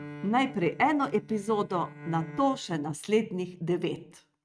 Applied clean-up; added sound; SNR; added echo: neural mask model RNNoise.